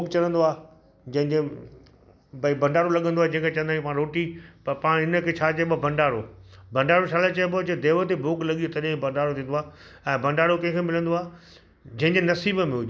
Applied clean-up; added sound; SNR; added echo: none; none; none; none.